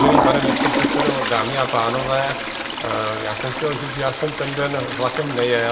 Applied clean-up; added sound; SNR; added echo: none; Toilet flush; 0 dB; reverberation time 1.3 s.